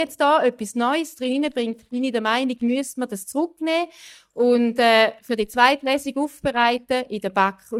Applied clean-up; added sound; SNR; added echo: neural mask model DeepFilterNet 3.